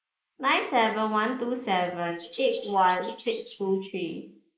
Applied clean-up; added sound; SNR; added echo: neural mask model Resemble Enhance denoiser.